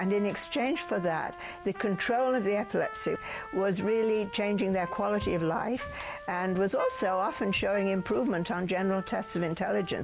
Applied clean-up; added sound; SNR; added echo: none; Trumpet; 14 dB; none.